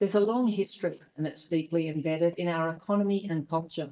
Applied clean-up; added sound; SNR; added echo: neural mask model DeepFilterNet 3.